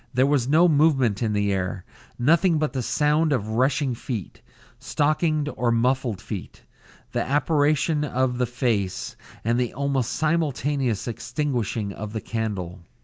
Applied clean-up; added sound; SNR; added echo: none; none; none; none.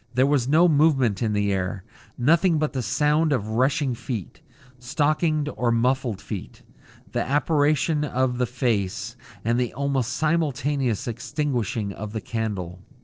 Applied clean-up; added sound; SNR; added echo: neural separator model SepFormer DNS4.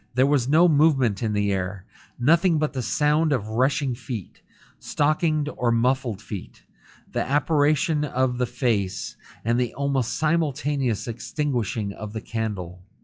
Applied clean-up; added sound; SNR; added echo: classical method log-MMSE.